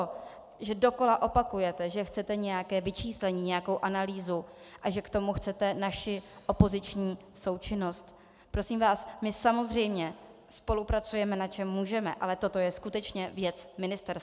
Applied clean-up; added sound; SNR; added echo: none; none; none; none.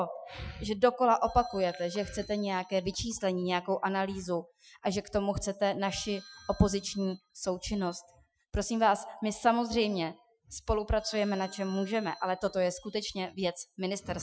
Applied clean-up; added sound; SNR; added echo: classical method Wiener filter.